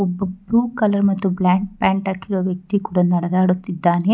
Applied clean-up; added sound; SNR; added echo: none; none; none; none.